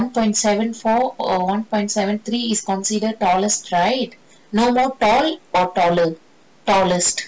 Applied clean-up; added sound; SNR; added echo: none; none; none; none.